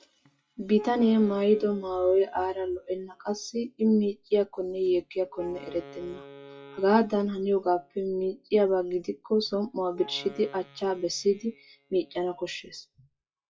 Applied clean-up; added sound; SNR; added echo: classical method WPE with log-MMSE.